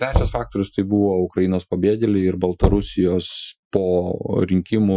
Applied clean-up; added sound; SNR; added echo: classical method Wiener filter.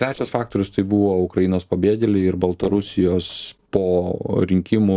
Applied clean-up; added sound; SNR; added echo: neural separator model SepFormer DNS4.